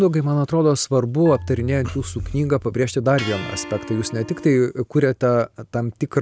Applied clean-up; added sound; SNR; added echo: none; Marimba, xylophone + Electric guitar; 14 dB; none.